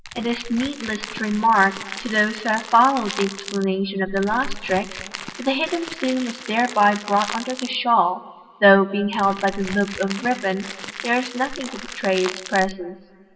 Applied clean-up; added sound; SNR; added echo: none; Crackle; 13 dB; reverberation time 2.1 s.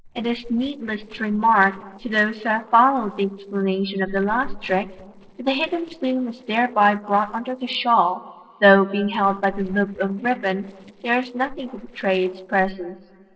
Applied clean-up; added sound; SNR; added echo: neural separator model SepFormer DNS4.